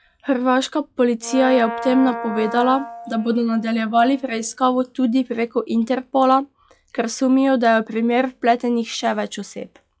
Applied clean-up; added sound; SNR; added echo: classical method log-MMSE.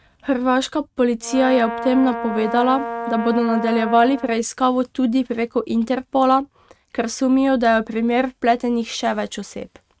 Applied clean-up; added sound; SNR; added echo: neural mask model RNNoise.